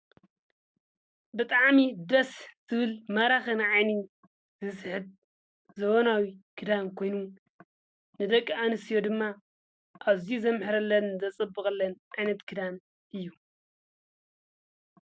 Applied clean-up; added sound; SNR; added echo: none; none; none; none.